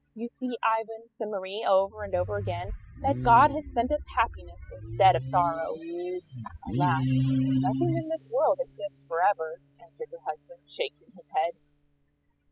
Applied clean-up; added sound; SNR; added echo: classical method spectral subtraction.